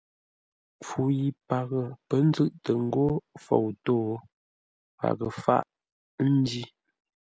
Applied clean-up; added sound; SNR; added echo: none; none; none; none.